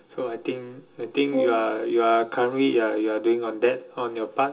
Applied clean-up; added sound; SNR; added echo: none; Brass instrument; 8 dB; reverberation time 0.2 s.